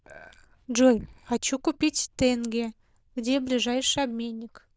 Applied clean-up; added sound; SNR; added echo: neural diffusion model UNIVERSE++.